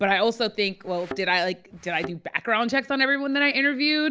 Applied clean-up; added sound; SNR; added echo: none; Thump, thud; 16 dB; none.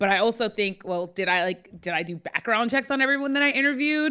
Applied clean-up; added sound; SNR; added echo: none; none; none; none.